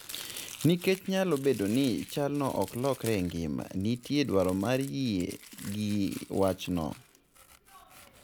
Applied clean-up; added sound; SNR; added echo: none; Domestic sounds, home sounds; 18 dB; none.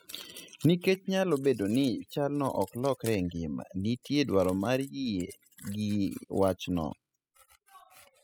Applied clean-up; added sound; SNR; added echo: classical method spectral subtraction.